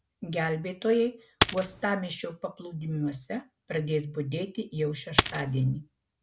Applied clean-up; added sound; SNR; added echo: none; Coin (dropping); -3 dB; none.